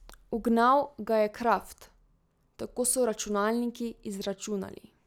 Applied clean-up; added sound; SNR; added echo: none; none; none; none.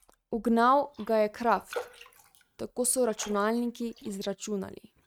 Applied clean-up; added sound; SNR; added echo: neural mask model RNNoise.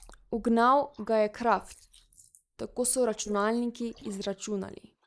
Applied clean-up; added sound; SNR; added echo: neural mask model Resemble Enhance denoiser.